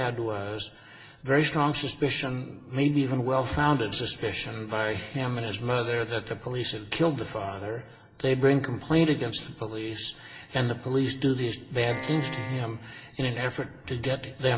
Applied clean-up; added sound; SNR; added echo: none; Piano; 10 dB; reverberation time 1.1 s.